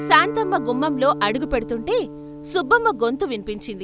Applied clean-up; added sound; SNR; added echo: none; Guitar; 11 dB; none.